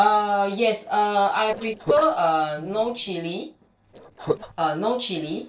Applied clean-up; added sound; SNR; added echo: neural separator model SepFormer DNS4.